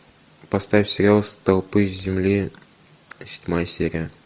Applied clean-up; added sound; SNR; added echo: none; none; none; none.